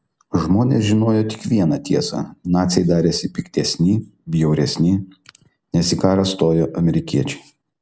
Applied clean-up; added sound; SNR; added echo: none; none; none; none.